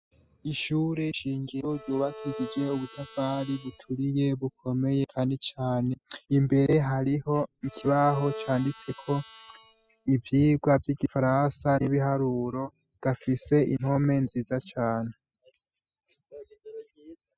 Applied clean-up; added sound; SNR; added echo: classical method spectral subtraction.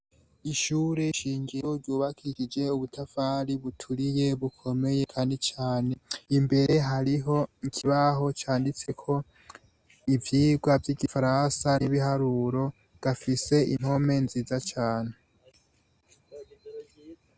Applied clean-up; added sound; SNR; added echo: none; none; none; none.